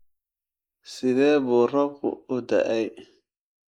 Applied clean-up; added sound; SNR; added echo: neural mask model Resemble Enhance denoiser.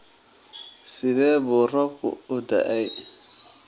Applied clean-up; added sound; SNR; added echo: none; none; none; none.